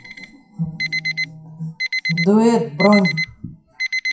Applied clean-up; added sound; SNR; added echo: classical method WPE with log-MMSE.